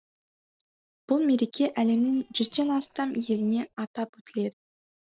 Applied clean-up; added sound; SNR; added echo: neural separator model SepFormer DNS4.